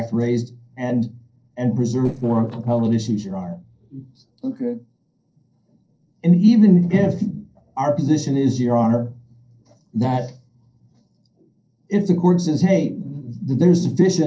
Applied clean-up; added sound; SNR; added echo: neural separator model SepFormer DNS4.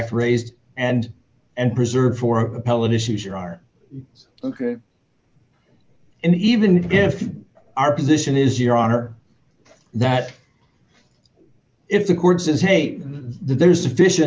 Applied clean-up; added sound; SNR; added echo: none; none; none; none.